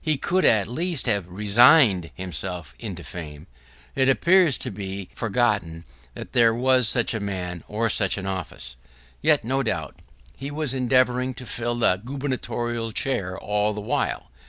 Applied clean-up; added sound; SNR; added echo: none; none; none; none.